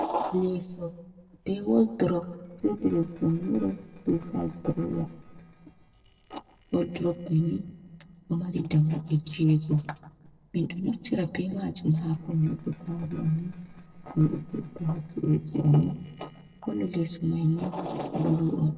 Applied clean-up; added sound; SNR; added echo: neural separator model SepFormer DNS4.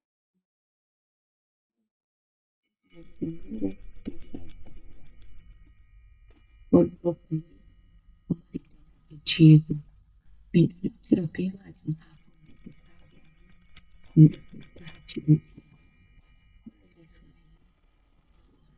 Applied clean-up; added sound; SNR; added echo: neural mask model DeepFilterNet 3.